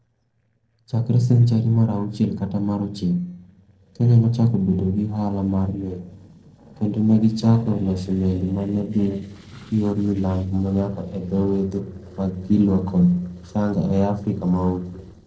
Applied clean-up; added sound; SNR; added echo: neural separator model SepFormer DNS4.